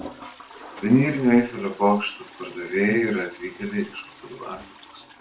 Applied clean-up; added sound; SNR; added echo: none; Toilet flush; 20 dB; reverberation time 0.3 s.